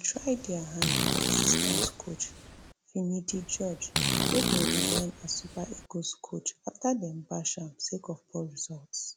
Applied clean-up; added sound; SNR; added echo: none; Fart; -4 dB; none.